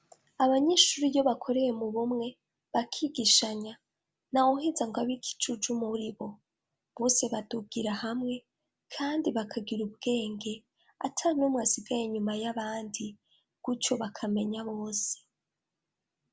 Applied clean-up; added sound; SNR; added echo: none; none; none; none.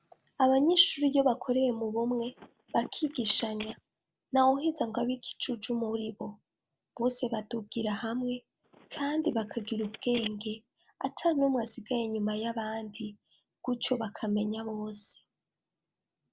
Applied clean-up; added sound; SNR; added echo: neural separator model SepFormer DNS4.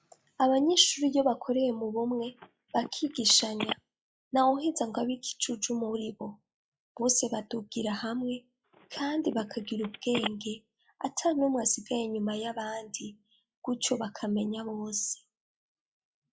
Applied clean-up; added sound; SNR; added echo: classical method log-MMSE.